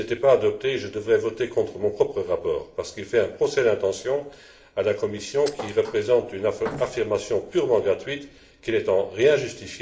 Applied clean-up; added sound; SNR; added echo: none; Thump, thud; 15 dB; reverberation time 0.6 s.